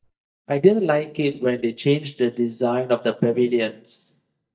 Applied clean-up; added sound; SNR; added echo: neural mask model DeepFilterNet 3.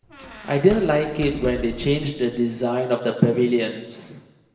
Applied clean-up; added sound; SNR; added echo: none; Squeak; 15 dB; reverberation time 1.3 s.